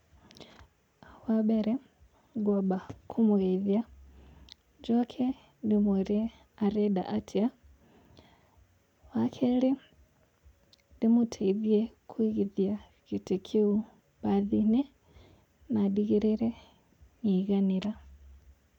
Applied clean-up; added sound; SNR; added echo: none; none; none; none.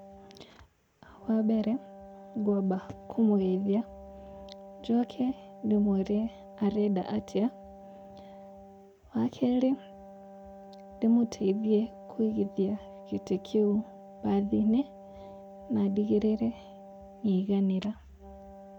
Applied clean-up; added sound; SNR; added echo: none; Wind instrument, woodwind instrument; 18 dB; none.